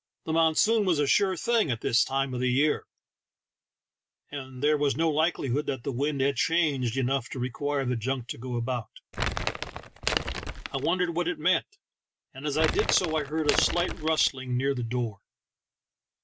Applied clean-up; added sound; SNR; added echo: none; Crumpling, crinkling; 3 dB; none.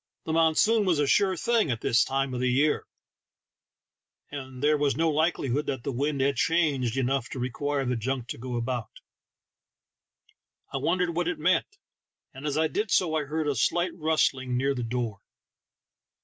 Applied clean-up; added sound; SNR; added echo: none; none; none; none.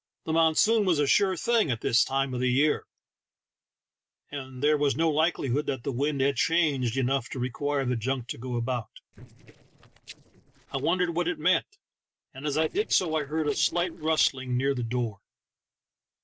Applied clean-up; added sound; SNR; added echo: neural separator model SepFormer DNS4.